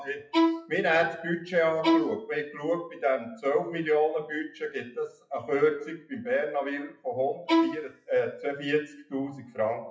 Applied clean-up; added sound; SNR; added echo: classical method WPE with log-MMSE.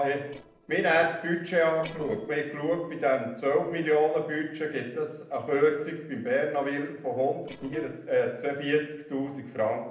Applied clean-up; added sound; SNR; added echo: neural separator model SepFormer DNS4.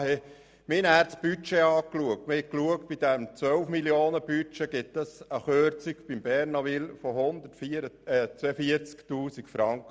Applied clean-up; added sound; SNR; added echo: none; none; none; none.